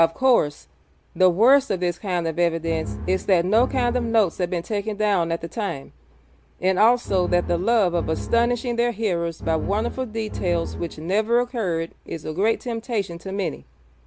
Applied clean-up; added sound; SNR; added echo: none; Bowed string instrument; 8 dB; none.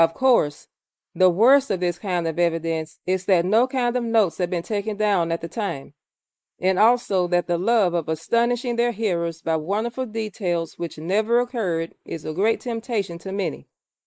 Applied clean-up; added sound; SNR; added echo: neural mask model Resemble Enhance denoiser.